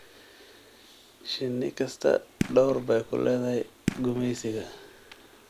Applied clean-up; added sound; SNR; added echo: none; Fireworks; 8 dB; none.